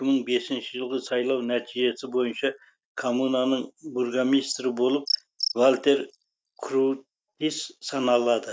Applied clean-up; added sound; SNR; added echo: neural mask model DeepFilterNet 3.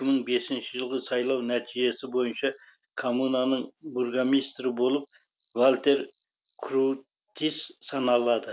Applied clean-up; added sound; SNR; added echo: none; Cricket; 3 dB; none.